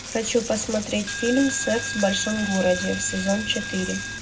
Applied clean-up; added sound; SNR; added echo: none; Coin (dropping); 6 dB; reverberation time 0.3 s.